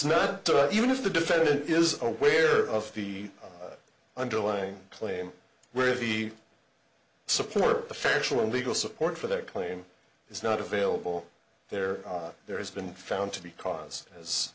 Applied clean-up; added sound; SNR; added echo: none; none; none; none.